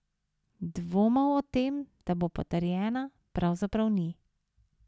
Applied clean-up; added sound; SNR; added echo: none; none; none; none.